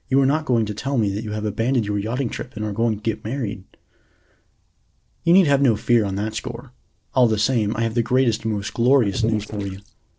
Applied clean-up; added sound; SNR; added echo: neural separator model SepFormer DNS4.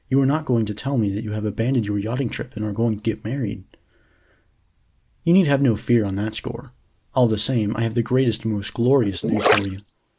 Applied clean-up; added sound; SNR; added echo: neural mask model Resemble Enhance denoiser.